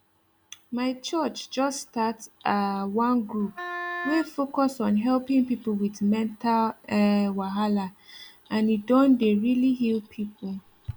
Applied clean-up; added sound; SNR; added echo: none; Wind instrument, woodwind instrument; 9 dB; none.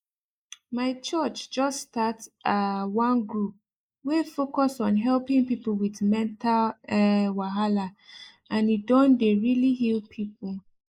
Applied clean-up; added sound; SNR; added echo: neural mask model Resemble Enhance denoiser.